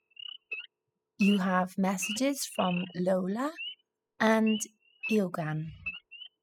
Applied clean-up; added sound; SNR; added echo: classical method spectral subtraction.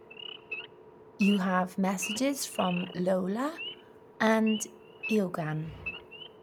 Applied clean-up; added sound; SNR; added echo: none; Idling / Wild animals; 12 dB; none.